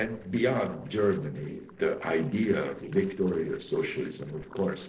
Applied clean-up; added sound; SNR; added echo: neural separator model SepFormer DNS4.